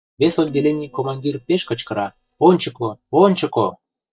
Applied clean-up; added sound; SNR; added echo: neural mask model DeepFilterNet 3.